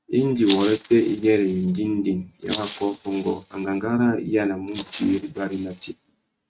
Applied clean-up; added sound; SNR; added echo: neural mask model RNNoise.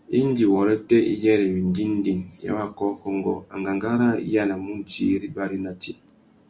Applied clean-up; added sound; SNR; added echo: none; none; none; none.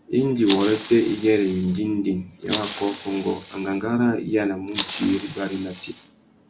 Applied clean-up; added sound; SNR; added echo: none; Fire; 13 dB; none.